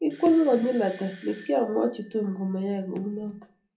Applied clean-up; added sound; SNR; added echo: none; Bell / Doorbell; 13 dB; reverberation time 0.3 s.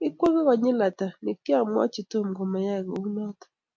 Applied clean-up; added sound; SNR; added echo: none; none; none; none.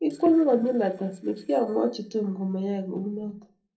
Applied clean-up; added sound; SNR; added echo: neural separator model SepFormer DNS4.